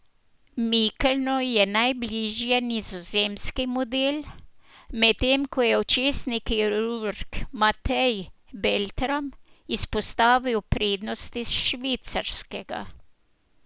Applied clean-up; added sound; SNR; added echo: none; none; none; none.